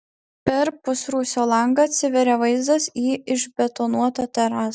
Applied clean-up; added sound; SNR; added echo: none; none; none; none.